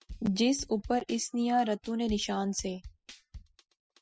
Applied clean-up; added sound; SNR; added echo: classical method spectral subtraction.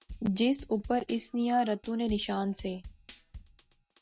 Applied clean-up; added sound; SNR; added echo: none; Drum kit; 18 dB; none.